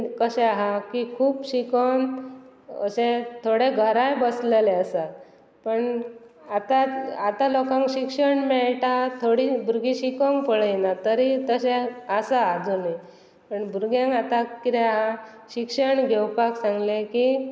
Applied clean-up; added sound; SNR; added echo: none; none; none; none.